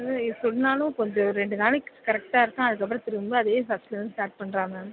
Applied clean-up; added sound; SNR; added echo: none; none; none; none.